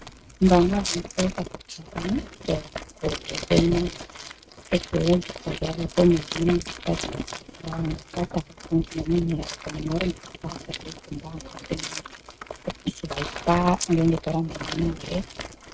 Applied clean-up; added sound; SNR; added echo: neural mask model RNNoise.